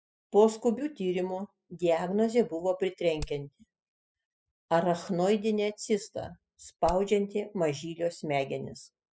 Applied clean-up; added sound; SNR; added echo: classical method spectral subtraction.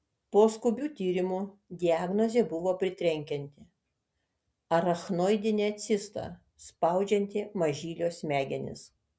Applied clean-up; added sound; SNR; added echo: none; none; none; none.